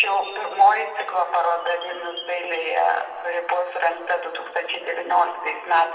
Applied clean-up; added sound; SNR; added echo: none; Chime; 17 dB; reverberation time 2.0 s.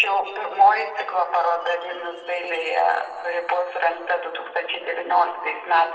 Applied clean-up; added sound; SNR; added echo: neural separator model SepFormer DNS4.